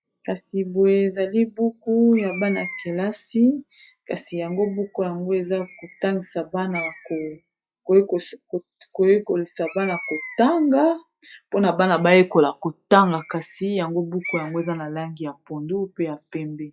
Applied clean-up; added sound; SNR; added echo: classical method log-MMSE.